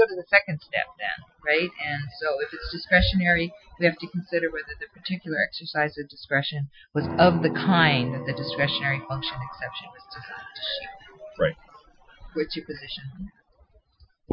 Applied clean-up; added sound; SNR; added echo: classical method Wiener filter.